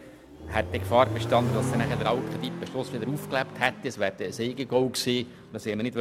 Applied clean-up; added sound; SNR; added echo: none; Accelerating, revving, vroom; 6 dB; none.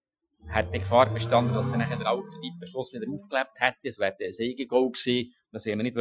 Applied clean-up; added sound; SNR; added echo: classical method Wiener filter.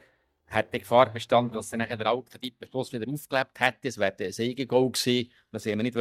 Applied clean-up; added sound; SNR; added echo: neural mask model DeepFilterNet 3.